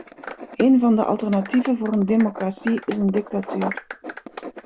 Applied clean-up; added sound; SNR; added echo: none; Clapping + Writing; 12 dB; none.